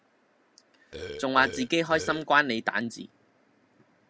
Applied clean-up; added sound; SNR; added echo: none; Burping, eructation; 9 dB; none.